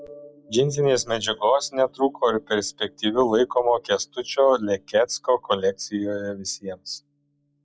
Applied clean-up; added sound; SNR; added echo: classical method log-MMSE.